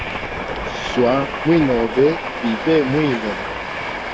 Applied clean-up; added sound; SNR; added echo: none; Train; 6 dB; none.